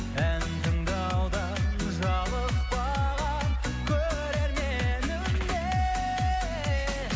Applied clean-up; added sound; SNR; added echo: none; none; none; none.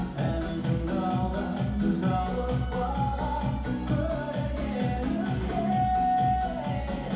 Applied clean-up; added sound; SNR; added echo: none; none; none; reverberation time 2.2 s.